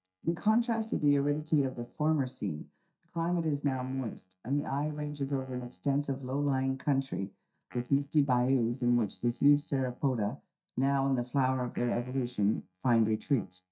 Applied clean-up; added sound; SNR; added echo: neural mask model DeepFilterNet 3.